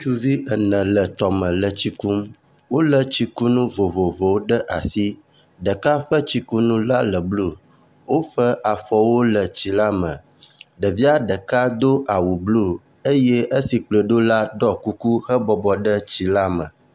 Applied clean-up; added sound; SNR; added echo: none; none; none; none.